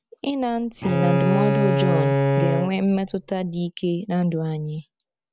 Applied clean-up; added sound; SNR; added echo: none; Bowed string instrument; -2 dB; none.